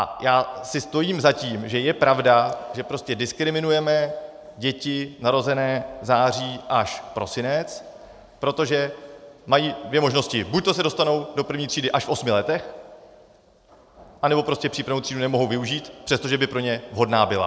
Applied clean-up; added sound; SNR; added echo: none; none; none; none.